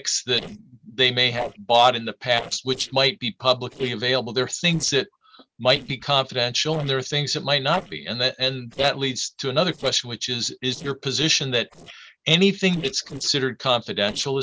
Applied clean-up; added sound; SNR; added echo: neural separator model SepFormer DNS4.